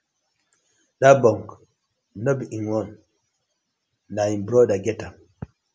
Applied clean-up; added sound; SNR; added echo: none; none; none; none.